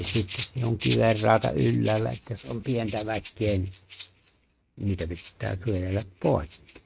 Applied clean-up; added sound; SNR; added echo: neural mask model RNNoise.